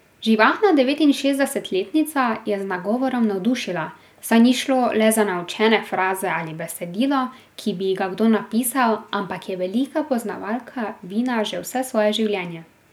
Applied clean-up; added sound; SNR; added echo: none; none; none; none.